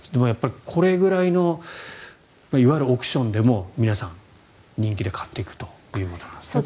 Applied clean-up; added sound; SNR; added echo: neural mask model Resemble Enhance denoiser.